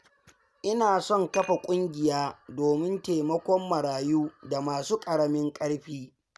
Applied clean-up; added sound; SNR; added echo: none; Dishes, pots, and pans; 18 dB; none.